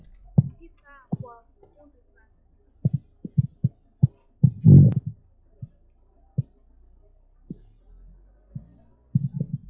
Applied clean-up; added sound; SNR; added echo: classical method log-MMSE.